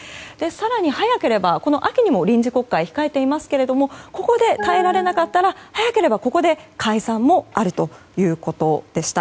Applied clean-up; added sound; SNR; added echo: none; none; none; none.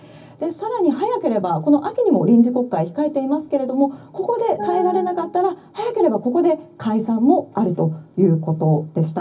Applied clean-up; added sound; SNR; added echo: none; none; none; reverberation time 0.4 s.